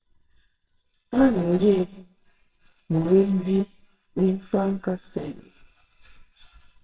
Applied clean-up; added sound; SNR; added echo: neural separator model SepFormer WHAMR!.